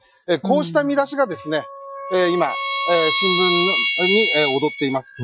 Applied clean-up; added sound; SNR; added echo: classical method Wiener filter.